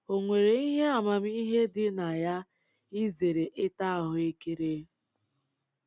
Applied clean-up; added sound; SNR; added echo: none; none; none; none.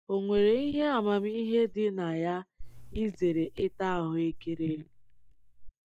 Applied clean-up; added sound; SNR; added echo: neural mask model DeepFilterNet 3.